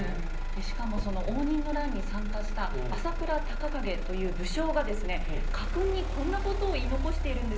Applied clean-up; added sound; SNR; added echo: none; Motor vehicle (road); -4 dB; reverberation time 0.5 s.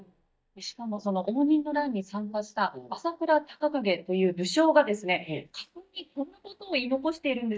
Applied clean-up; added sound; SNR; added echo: neural mask model DeepFilterNet 3.